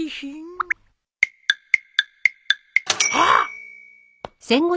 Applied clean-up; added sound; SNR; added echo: none; none; none; none.